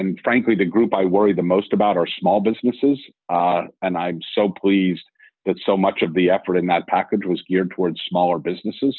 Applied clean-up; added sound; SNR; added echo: none; none; none; none.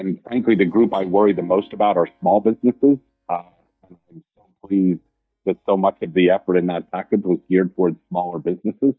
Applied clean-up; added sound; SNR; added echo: neural mask model DeepFilterNet 3.